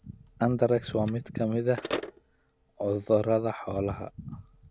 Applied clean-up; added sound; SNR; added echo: none; Telephone; 14 dB; none.